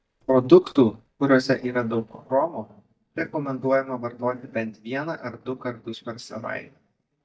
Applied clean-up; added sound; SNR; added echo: neural mask model DeepFilterNet 3.